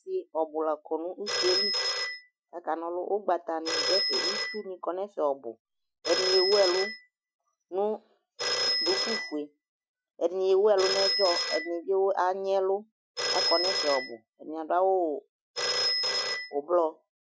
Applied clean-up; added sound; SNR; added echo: classical method Wiener filter.